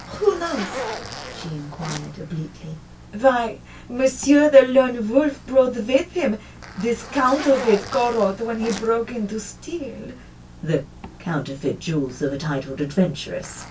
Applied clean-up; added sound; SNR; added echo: none; Zipper (clothing); 15 dB; reverberation time 0.2 s.